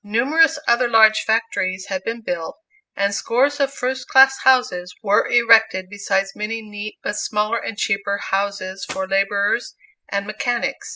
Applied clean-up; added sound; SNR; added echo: classical method spectral subtraction.